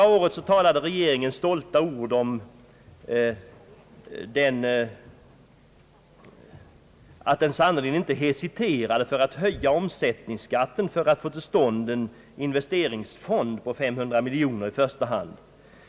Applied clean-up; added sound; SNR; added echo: none; none; none; none.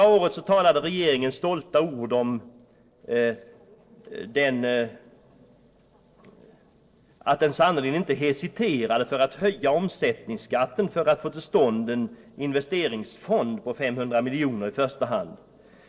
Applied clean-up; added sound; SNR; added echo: neural separator model SepFormer DNS4.